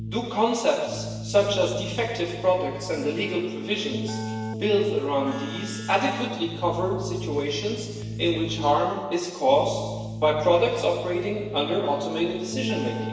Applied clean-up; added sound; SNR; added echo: none; Keyboard (musical); 8 dB; reverberation time 1.3 s.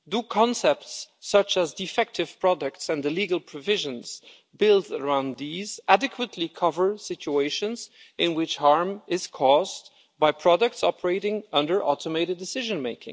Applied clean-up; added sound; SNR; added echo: none; none; none; none.